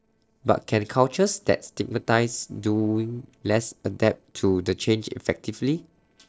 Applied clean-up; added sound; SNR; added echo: neural separator model SepFormer DNS4.